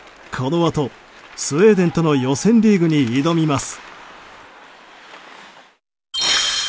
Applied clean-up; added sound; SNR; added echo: none; none; none; none.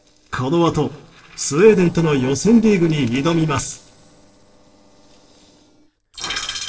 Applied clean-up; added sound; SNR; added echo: neural separator model SepFormer DNS4.